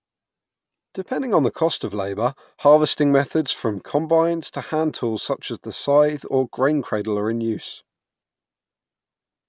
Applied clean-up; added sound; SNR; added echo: none; none; none; none.